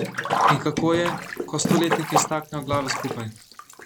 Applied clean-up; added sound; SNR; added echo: none; Sink (filling or washing); -1 dB; none.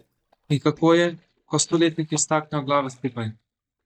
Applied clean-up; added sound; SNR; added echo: neural mask model DeepFilterNet 3.